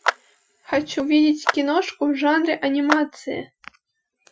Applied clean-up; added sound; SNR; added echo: classical method Wiener filter.